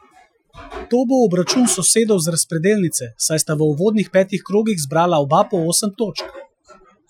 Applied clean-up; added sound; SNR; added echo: classical method Wiener filter.